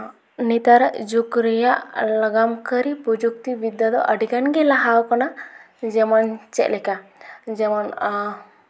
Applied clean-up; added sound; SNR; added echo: none; none; none; none.